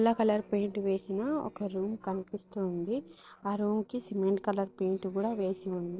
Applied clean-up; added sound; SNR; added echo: neural separator model SepFormer DNS4.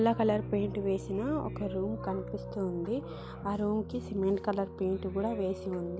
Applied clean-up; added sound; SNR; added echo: none; Piano; 9 dB; none.